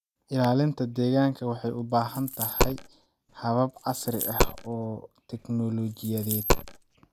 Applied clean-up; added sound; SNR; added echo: none; Coin (dropping); 1 dB; none.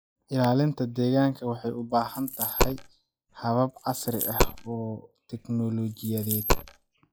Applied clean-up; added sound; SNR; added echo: classical method log-MMSE.